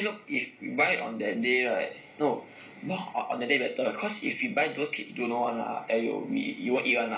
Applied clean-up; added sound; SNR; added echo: none; none; none; reverberation time 0.3 s.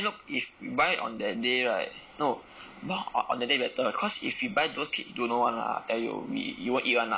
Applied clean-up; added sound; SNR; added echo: none; none; none; none.